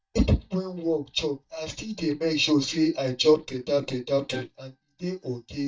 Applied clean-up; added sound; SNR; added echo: neural mask model DeepFilterNet 3.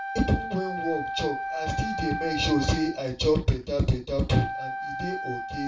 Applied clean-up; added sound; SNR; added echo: none; Wind instrument, woodwind instrument; 6 dB; reverberation time 0.2 s.